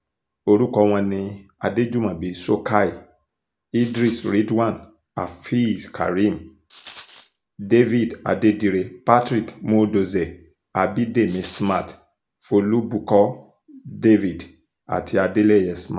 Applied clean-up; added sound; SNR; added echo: none; Rattle; 12 dB; none.